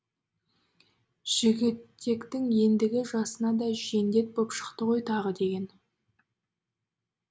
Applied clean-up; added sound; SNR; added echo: none; none; none; none.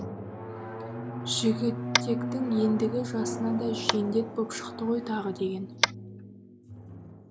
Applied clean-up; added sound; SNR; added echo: none; Tap + Drum; 3 dB; none.